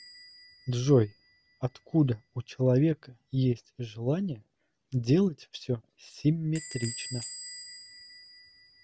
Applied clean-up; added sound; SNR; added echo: none; Door / Bell; 18 dB; none.